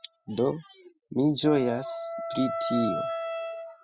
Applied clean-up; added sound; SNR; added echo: classical method spectral subtraction.